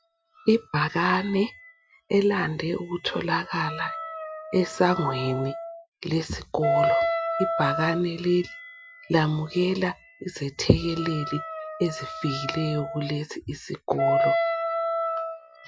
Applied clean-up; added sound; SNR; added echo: classical method Wiener filter.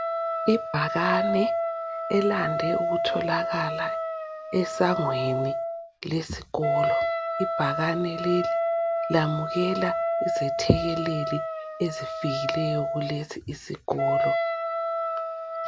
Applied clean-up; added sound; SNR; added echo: none; Wind instrument, woodwind instrument; 0 dB; none.